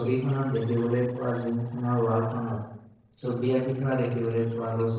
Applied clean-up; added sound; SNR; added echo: neural separator model SepFormer DNS4.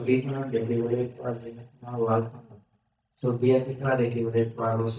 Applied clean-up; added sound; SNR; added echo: neural mask model DeepFilterNet 3.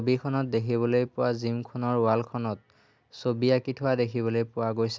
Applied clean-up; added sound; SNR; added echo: none; none; none; none.